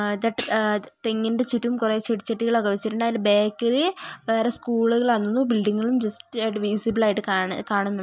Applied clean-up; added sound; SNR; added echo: none; Hi-hat; 12 dB; none.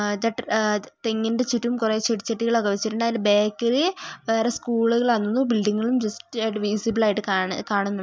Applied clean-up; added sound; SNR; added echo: none; none; none; none.